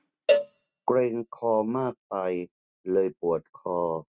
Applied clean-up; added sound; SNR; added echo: neural mask model RNNoise.